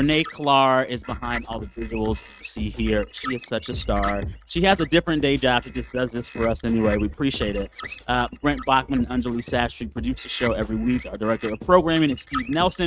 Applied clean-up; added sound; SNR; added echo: neural mask model RNNoise.